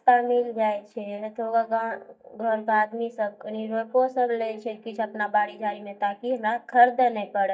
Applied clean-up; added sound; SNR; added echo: neural mask model DeepFilterNet 3.